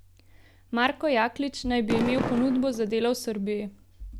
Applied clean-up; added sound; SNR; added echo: none; Fireworks; 6 dB; none.